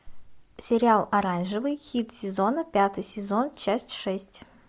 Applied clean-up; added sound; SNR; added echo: none; none; none; none.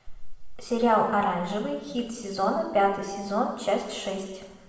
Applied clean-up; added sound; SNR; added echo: none; none; none; reverberation time 1.1 s.